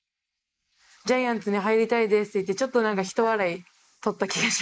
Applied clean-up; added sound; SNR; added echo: neural mask model Resemble Enhance denoiser.